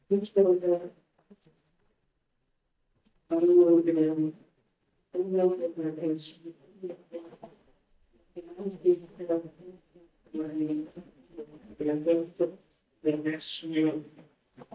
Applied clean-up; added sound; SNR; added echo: neural mask model DeepFilterNet 3.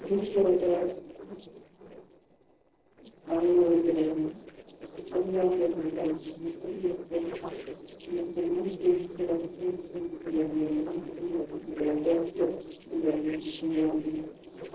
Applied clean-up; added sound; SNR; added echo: neural separator model SepFormer DNS4.